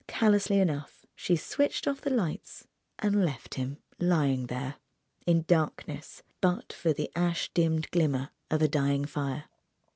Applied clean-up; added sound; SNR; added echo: none; none; none; none.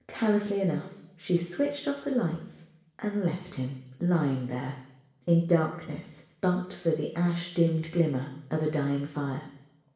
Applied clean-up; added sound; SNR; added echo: none; none; none; reverberation time 0.8 s.